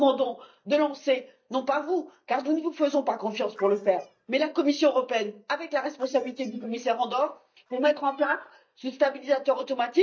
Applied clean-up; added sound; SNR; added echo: neural mask model DeepFilterNet 3.